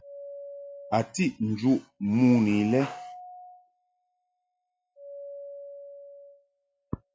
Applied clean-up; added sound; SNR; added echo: classical method log-MMSE.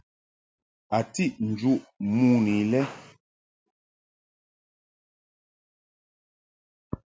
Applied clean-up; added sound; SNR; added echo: none; none; none; none.